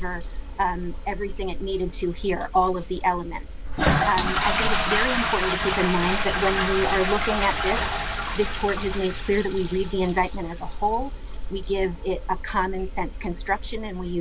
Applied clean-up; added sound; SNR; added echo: none; Toilet flush; 0 dB; none.